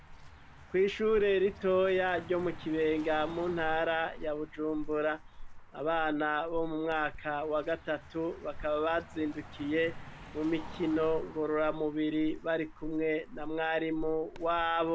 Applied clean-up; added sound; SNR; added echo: none; Car passing by; 12 dB; none.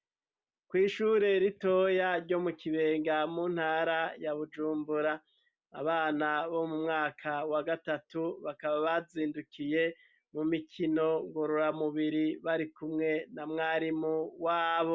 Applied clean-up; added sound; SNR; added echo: none; none; none; none.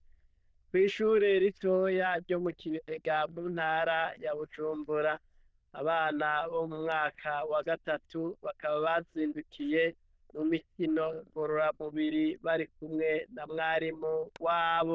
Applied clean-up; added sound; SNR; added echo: neural diffusion model UNIVERSE++.